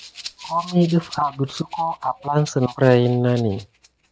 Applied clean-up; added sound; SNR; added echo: neural mask model RNNoise.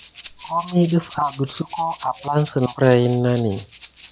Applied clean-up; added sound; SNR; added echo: none; Rattle (instrument); 18 dB; none.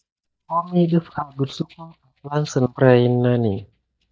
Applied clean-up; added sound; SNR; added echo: neural mask model DeepFilterNet 3.